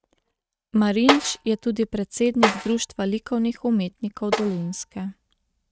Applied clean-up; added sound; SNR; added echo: neural mask model RNNoise.